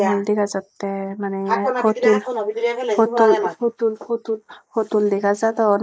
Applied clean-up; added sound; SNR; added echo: neural mask model Resemble Enhance denoiser.